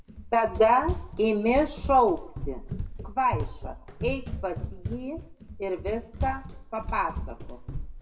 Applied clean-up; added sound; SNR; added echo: none; Run; 7 dB; reverberation time 0.5 s.